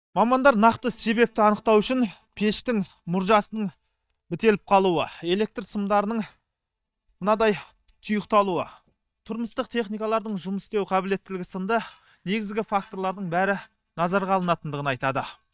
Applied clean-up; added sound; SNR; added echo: neural mask model DeepFilterNet 3.